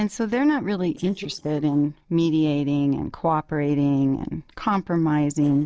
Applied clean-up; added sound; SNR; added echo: neural separator model SepFormer DNS4.